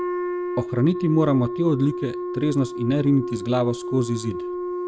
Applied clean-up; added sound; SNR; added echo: neural mask model RNNoise.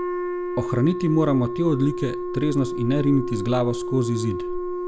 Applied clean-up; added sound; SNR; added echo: none; Wind instrument, woodwind instrument; 5 dB; none.